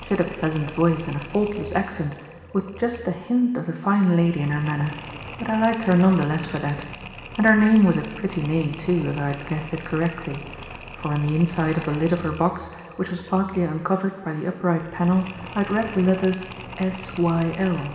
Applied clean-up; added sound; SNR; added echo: none; Mechanisms; 16 dB; reverberation time 2.0 s.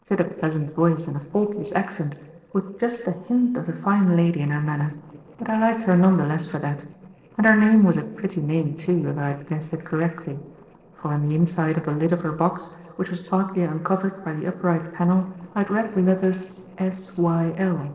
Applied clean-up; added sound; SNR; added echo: neural separator model SepFormer DNS4.